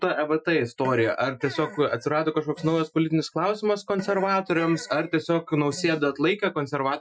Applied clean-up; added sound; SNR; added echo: classical method Wiener filter.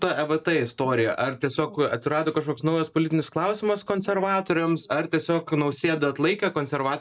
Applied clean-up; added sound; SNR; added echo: neural mask model Resemble Enhance denoiser.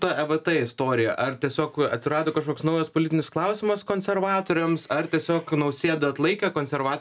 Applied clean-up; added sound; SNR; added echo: none; none; none; none.